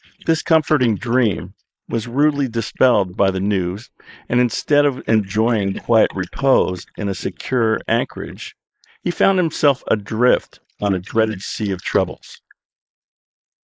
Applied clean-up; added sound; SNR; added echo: neural mask model Resemble Enhance denoiser.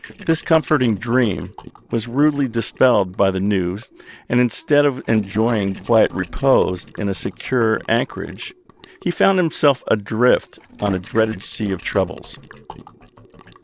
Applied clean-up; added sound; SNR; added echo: neural separator model SepFormer DNS4.